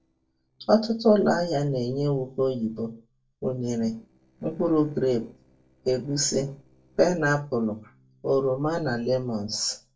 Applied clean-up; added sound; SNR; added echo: neural separator model SepFormer DNS4.